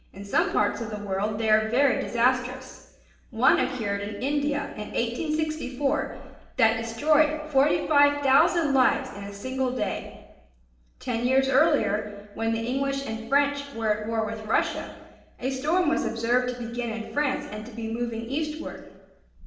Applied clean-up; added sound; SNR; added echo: none; none; none; reverberation time 0.9 s.